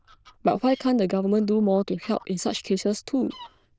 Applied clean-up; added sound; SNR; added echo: neural diffusion model UNIVERSE++.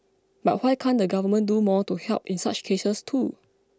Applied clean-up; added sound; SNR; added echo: none; none; none; none.